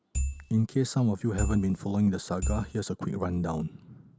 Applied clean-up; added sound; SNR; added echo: none; Marimba, xylophone / Wood; 2 dB; none.